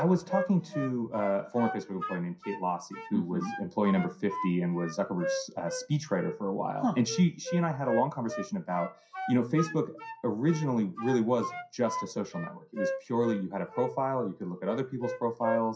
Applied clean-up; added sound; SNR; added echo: classical method WPE with log-MMSE.